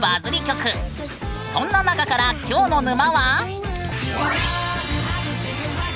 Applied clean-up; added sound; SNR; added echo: none; Computer keyboard; 19 dB; none.